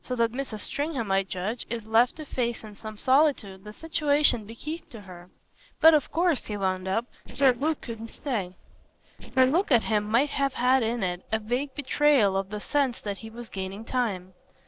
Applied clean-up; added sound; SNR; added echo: neural separator model SepFormer DNS4.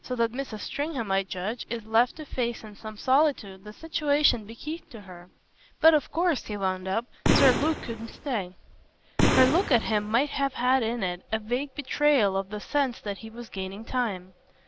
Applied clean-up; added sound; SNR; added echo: none; Boom; -1 dB; none.